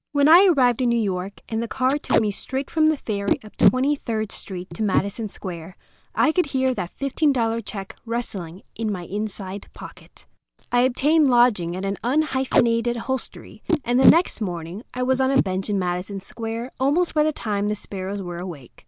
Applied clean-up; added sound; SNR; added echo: none; Packing tape, duct tape; 7 dB; none.